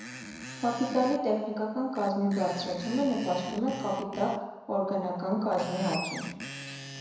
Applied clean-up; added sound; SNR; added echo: none; Screech; 12 dB; reverberation time 1.0 s.